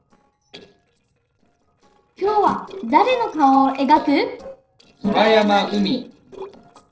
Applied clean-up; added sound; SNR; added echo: neural separator model SepFormer DNS4.